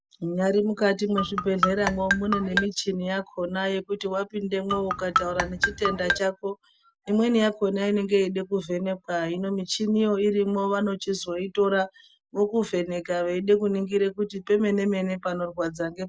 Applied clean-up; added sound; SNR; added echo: none; Marimba, xylophone; 2 dB; none.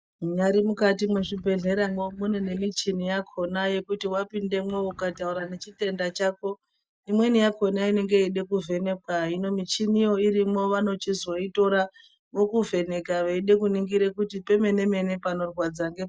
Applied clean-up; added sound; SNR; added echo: neural mask model DeepFilterNet 3.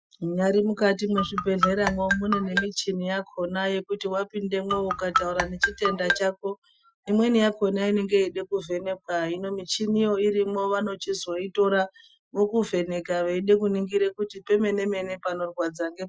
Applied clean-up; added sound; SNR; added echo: classical method Wiener filter.